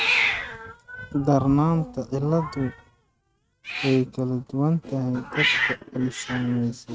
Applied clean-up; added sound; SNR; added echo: neural mask model RNNoise.